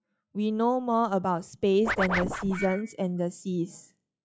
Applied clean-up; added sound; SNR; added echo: classical method log-MMSE.